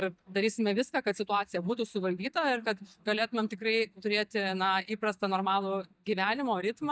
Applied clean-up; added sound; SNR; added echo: neural mask model DeepFilterNet 3.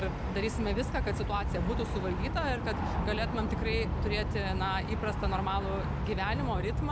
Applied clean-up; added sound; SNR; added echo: none; Subway, metro, underground / Train; 2 dB; none.